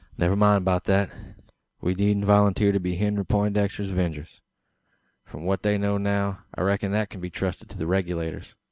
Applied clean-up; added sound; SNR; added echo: none; none; none; none.